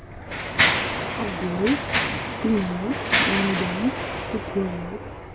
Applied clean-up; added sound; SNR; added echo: none; Mechanisms; -1 dB; none.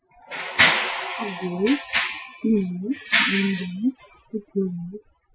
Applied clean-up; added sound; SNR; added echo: classical method Wiener filter.